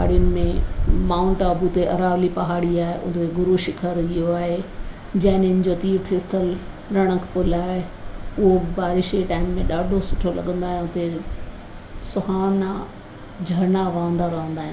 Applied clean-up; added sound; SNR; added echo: none; none; none; reverberation time 1.3 s.